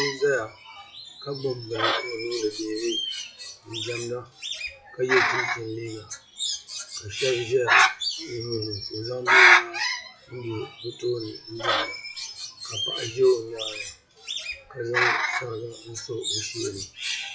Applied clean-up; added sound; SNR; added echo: classical method WPE with log-MMSE.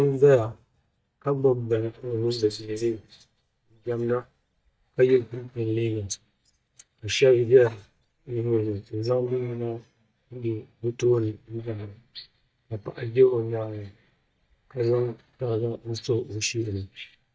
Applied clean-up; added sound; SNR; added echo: neural mask model DeepFilterNet 3.